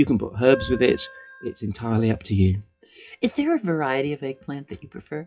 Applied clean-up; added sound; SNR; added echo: classical method WPE with log-MMSE.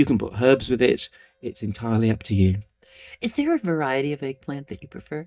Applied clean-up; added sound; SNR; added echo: neural mask model DeepFilterNet 3.